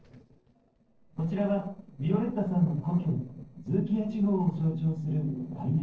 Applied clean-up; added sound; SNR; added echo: neural separator model SepFormer DNS4.